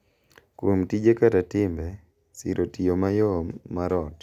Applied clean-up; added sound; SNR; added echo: none; none; none; none.